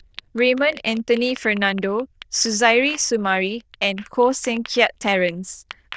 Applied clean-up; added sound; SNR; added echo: neural diffusion model UNIVERSE++.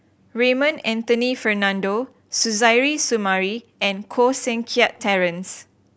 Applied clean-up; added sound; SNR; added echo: none; none; none; none.